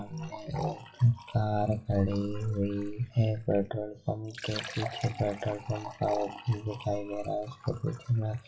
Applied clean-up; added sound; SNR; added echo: classical method WPE with log-MMSE.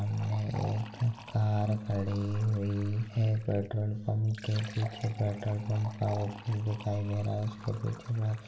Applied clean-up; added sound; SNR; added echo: none; Fill (with liquid); 17 dB; reverberation time 0.7 s.